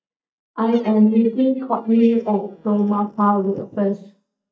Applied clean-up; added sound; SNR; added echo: neural mask model DeepFilterNet 3.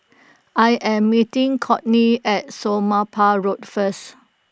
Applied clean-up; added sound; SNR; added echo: none; none; none; none.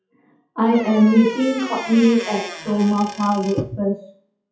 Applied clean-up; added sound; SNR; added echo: classical method WPE with log-MMSE.